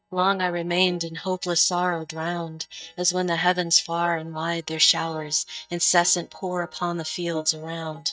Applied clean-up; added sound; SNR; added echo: neural mask model DeepFilterNet 3.